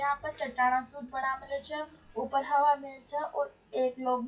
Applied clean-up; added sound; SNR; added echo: classical method WPE with log-MMSE.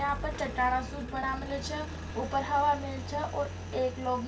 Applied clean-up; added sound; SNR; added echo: none; Engine; 7 dB; reverberation time 0.2 s.